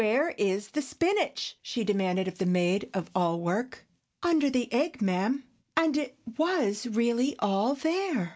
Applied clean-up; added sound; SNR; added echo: none; none; none; none.